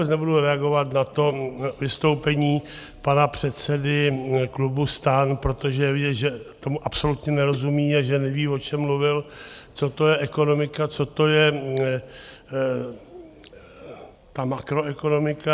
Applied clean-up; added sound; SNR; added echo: none; Hi-hat; 16 dB; none.